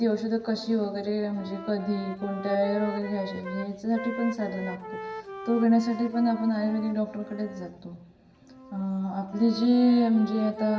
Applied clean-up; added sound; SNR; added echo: none; Wind instrument, woodwind instrument; 14 dB; reverberation time 1.0 s.